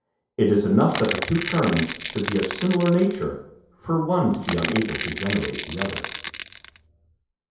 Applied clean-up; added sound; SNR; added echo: none; Crackle / Crushing; 8 dB; reverberation time 0.8 s.